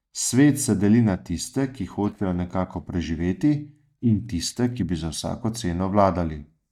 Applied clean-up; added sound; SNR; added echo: neural mask model DeepFilterNet 3.